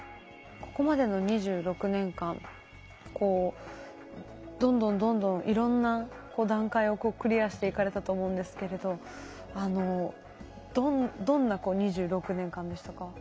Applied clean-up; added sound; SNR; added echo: none; none; none; none.